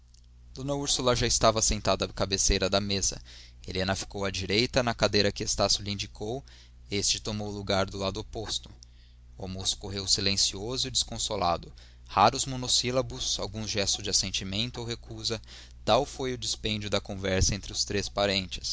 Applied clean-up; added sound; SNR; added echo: none; none; none; none.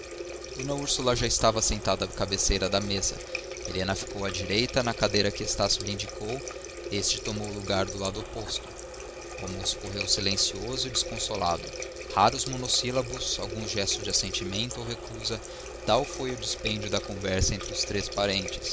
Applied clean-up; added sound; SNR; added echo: none; Water tap, faucet; 9 dB; none.